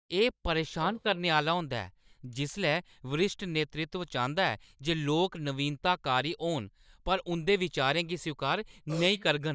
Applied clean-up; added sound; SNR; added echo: neural mask model DeepFilterNet 3.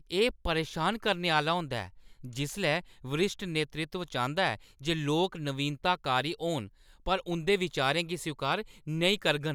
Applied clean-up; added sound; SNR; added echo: none; none; none; none.